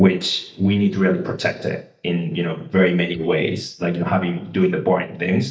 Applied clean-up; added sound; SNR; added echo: neural mask model DeepFilterNet 3.